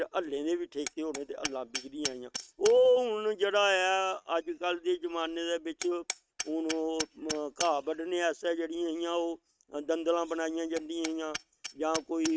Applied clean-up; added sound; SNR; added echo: neural mask model RNNoise.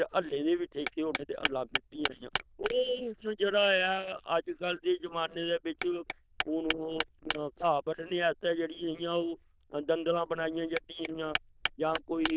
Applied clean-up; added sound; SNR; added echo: neural diffusion model UNIVERSE++.